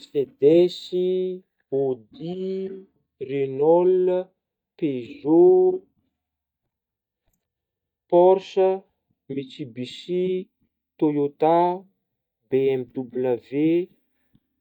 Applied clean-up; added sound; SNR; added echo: neural mask model DeepFilterNet 3.